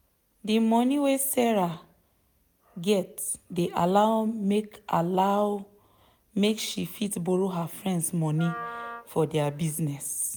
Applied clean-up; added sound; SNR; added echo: none; Wind instrument, woodwind instrument; 14 dB; none.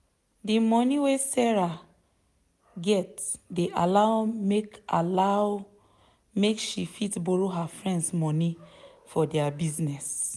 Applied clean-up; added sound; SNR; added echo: none; none; none; none.